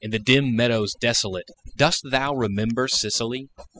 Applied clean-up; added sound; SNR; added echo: classical method spectral subtraction.